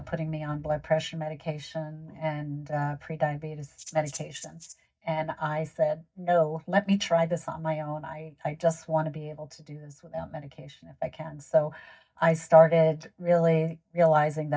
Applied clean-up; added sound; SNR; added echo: neural mask model DeepFilterNet 3.